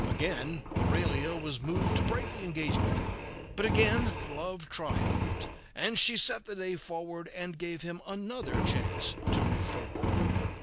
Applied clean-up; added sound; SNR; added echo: none; Engine; -2 dB; none.